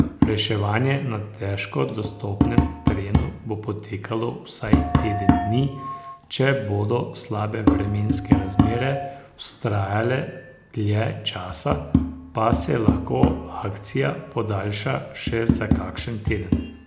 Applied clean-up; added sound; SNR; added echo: none; Tap; 0 dB; none.